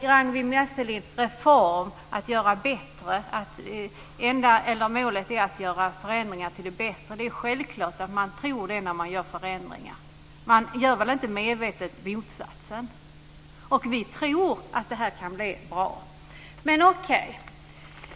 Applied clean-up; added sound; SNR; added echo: none; none; none; none.